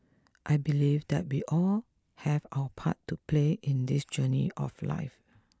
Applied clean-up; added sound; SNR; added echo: none; none; none; none.